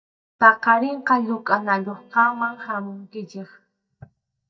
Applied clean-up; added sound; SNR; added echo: neural mask model DeepFilterNet 3.